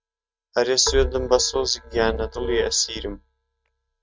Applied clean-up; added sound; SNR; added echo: neural mask model RNNoise.